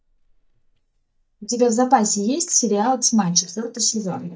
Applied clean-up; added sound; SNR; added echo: neural mask model DeepFilterNet 3.